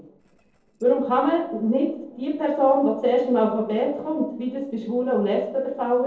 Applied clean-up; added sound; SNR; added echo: neural separator model SepFormer DNS4.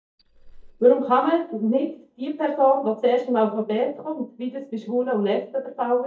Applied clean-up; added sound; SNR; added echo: neural mask model DeepFilterNet 3.